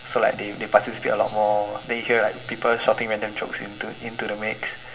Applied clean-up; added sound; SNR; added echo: none; none; none; reverberation time 0.5 s.